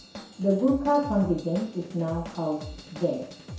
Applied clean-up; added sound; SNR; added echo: none; Drum / Drum kit; 15 dB; reverberation time 0.6 s.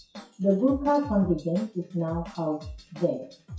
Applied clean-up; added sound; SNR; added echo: classical method WPE with log-MMSE.